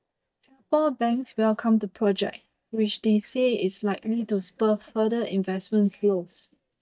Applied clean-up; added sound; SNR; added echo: neural mask model DeepFilterNet 3.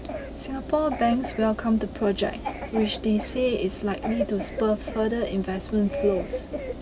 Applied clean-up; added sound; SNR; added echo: none; Engine + Cough; 8 dB; none.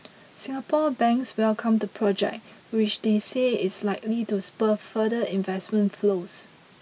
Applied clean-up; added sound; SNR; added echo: none; none; none; none.